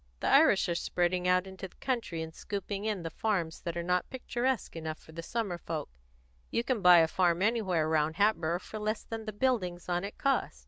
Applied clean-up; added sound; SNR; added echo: none; none; none; none.